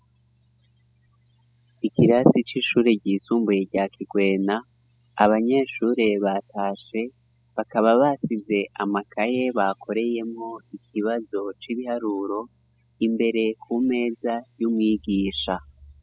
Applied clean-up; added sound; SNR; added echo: classical method spectral subtraction.